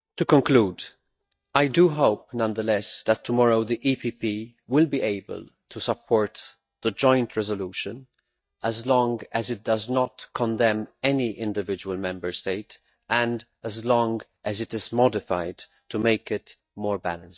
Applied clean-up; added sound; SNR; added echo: neural mask model DeepFilterNet 3.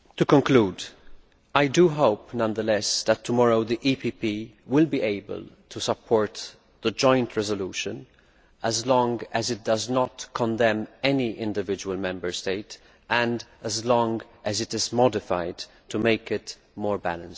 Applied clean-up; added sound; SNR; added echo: none; none; none; none.